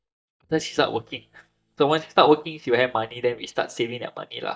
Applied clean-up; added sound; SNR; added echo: neural mask model DeepFilterNet 3.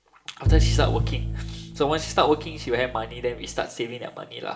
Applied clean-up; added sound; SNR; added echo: none; Bowed string instrument; -1 dB; reverberation time 1.7 s.